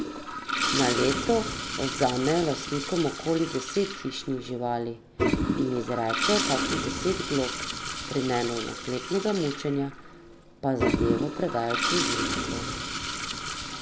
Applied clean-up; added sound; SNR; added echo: none; Toilet flush; 1 dB; none.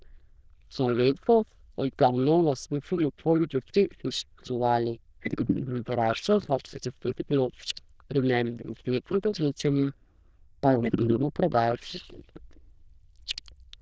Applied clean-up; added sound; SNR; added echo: neural diffusion model UNIVERSE++.